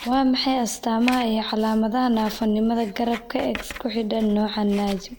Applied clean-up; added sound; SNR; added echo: none; Writing; 17 dB; none.